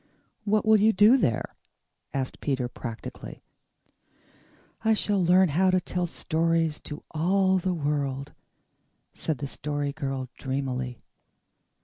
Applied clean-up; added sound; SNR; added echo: none; none; none; none.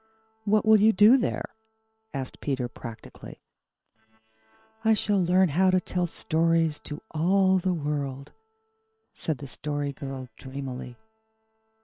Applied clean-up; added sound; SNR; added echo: neural separator model SepFormer WHAM!.